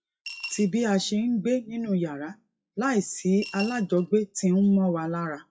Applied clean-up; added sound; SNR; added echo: classical method WPE with log-MMSE.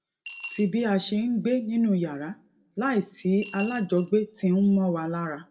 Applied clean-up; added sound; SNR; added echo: none; Coin (dropping) / Glass; 15 dB; reverberation time 0.4 s.